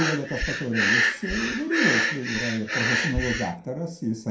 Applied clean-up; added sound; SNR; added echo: none; Breathing; -2 dB; reverberation time 0.5 s.